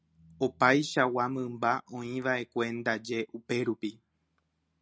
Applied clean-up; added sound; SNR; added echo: none; none; none; none.